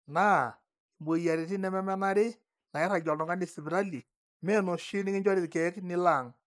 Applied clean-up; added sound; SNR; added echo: neural mask model Resemble Enhance denoiser.